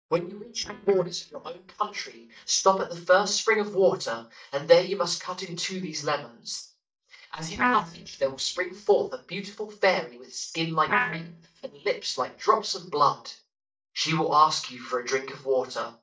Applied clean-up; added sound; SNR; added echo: neural mask model DeepFilterNet 3.